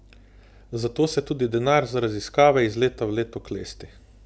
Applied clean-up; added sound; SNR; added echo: none; none; none; none.